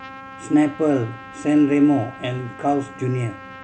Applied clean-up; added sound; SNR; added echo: none; Trumpet; 18 dB; none.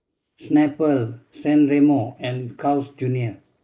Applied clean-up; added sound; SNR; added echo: neural mask model Resemble Enhance denoiser.